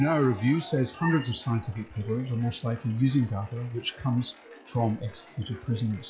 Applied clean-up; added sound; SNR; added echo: classical method log-MMSE.